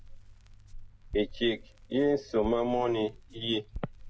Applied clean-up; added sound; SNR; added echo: none; Crackle; 13 dB; none.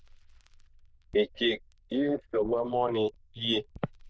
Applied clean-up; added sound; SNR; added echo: neural diffusion model UNIVERSE++.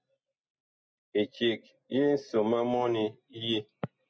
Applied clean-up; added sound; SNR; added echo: none; none; none; none.